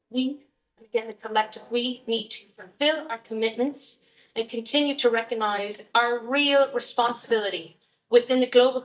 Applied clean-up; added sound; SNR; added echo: neural mask model DeepFilterNet 3.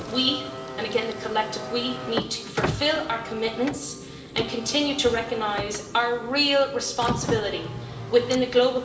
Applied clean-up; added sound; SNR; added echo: none; Car; 8 dB; reverberation time 0.8 s.